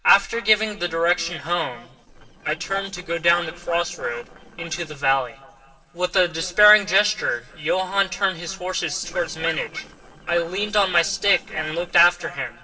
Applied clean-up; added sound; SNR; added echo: neural separator model SepFormer DNS4.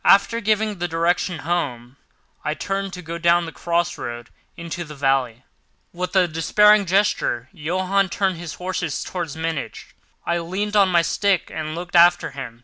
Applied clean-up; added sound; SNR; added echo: none; none; none; none.